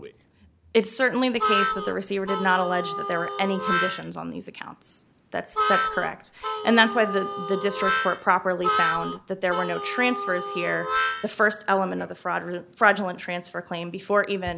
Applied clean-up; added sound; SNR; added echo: none; Harmonica; 2 dB; none.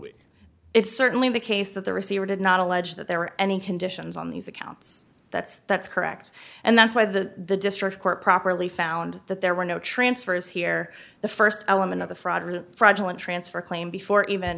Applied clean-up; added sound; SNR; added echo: none; none; none; none.